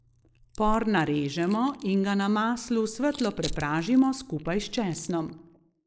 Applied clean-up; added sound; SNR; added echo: neural mask model Resemble Enhance denoiser.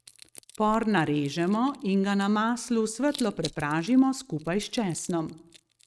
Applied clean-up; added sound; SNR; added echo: neural mask model RNNoise.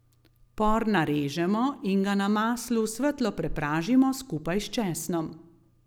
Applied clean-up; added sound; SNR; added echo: none; none; none; none.